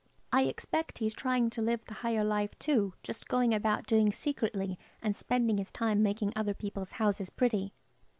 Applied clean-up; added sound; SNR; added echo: none; none; none; none.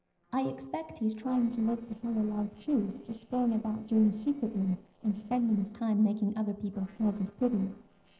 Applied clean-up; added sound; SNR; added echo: neural separator model SepFormer DNS4.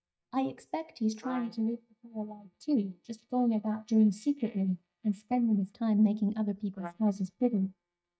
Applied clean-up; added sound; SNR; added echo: neural mask model DeepFilterNet 3.